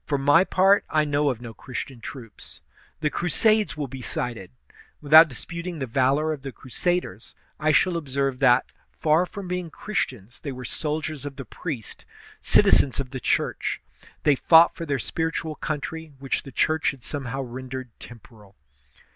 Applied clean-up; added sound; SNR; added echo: none; none; none; none.